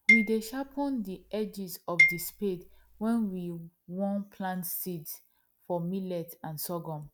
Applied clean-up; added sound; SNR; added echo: none; Marimba, xylophone; -4 dB; none.